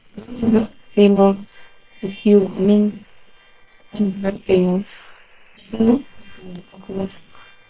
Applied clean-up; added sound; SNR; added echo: neural separator model SepFormer WHAM!.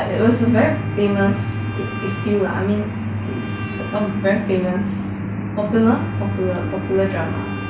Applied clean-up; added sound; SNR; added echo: none; Bowed string instrument; 18 dB; none.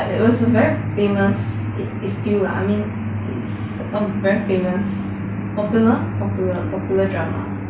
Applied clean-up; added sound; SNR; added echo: none; none; none; none.